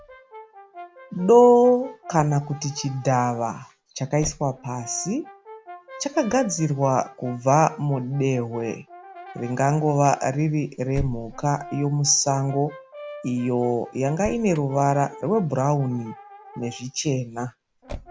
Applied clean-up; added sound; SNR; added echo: none; Motor vehicle (road) + Brass instrument; 18 dB; none.